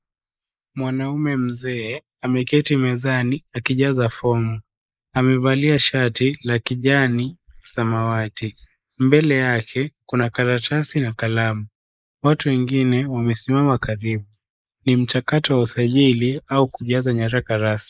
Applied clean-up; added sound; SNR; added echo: neural mask model Resemble Enhance denoiser.